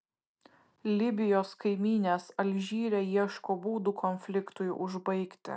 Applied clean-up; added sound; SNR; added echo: none; none; none; none.